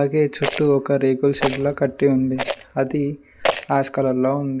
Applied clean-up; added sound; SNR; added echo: none; Rattle; 8 dB; none.